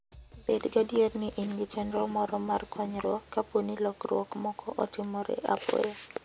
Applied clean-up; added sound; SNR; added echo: none; Drum / Drum kit; 19 dB; none.